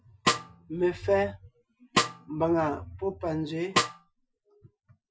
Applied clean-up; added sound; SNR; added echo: classical method Wiener filter.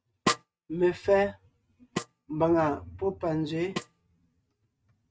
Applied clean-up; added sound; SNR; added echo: neural mask model RNNoise.